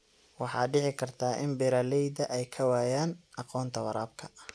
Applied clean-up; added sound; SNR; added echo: none; none; none; none.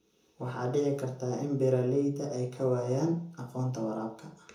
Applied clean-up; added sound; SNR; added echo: none; none; none; reverberation time 0.5 s.